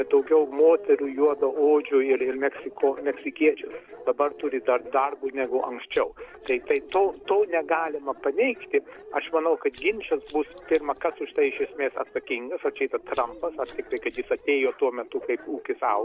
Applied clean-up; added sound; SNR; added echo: neural separator model SepFormer DNS4.